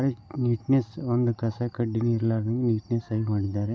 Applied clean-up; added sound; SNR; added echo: none; none; none; none.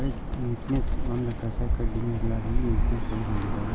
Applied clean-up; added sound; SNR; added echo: none; Bird; -4 dB; none.